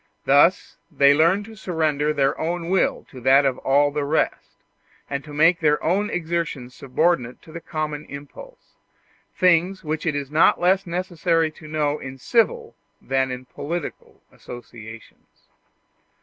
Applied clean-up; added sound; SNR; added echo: none; none; none; none.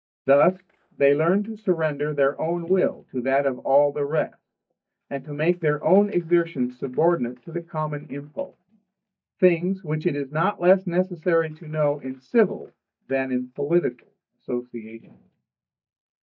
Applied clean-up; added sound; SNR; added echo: neural mask model DeepFilterNet 3.